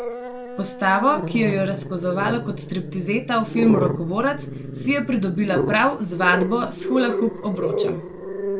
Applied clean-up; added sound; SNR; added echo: none; Growling; 5 dB; none.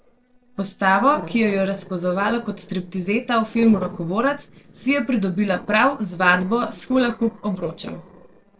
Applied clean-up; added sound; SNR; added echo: neural separator model SepFormer DNS4.